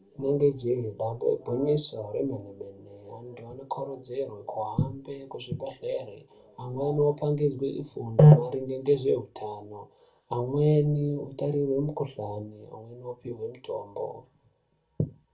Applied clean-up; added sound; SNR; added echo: none; none; none; reverberation time 0.2 s.